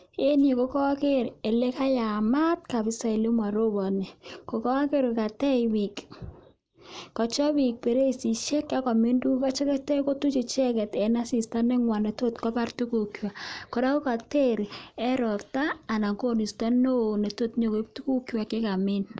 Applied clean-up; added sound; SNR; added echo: neural mask model Resemble Enhance denoiser.